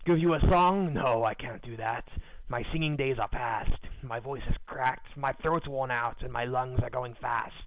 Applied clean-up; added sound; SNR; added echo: none; none; none; none.